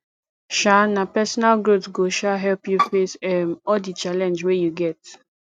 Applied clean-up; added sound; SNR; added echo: neural mask model RNNoise.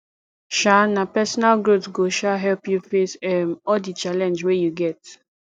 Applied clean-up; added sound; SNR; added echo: neural mask model DeepFilterNet 3.